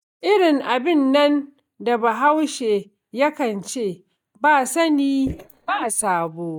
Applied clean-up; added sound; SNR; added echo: neural mask model DeepFilterNet 3.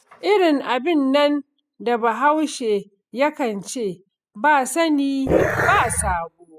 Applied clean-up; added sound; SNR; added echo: classical method spectral subtraction.